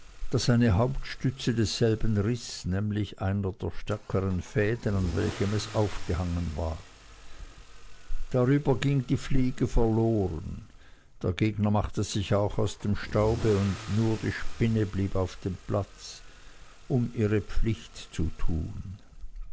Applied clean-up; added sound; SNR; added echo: none; Engine starting / Accelerating, revving, vroom / Car; 19 dB; none.